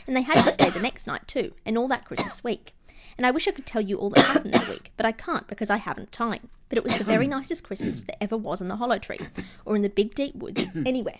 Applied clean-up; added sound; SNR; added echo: none; Cough; 1 dB; none.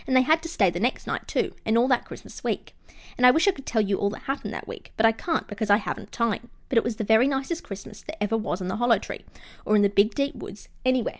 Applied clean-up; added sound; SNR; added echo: none; none; none; none.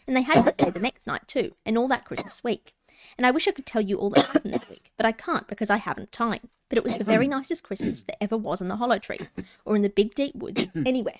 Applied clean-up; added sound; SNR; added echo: neural mask model RNNoise.